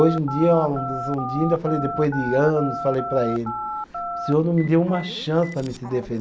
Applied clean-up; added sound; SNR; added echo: none; Telephone; 9 dB; none.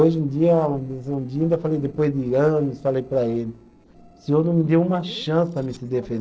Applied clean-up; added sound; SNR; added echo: neural separator model SepFormer DNS4.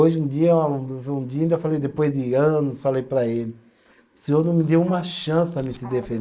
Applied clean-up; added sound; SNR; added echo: neural mask model Resemble Enhance denoiser.